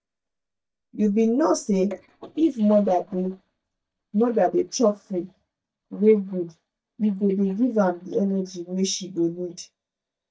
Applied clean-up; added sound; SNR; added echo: neural mask model DeepFilterNet 3.